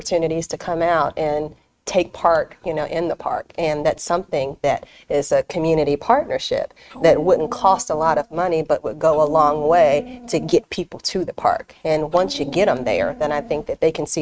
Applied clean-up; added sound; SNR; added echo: neural mask model RNNoise.